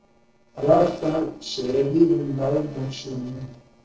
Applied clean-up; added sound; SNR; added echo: neural separator model SepFormer DNS4.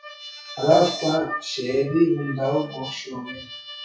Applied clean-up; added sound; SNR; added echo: classical method WPE with log-MMSE.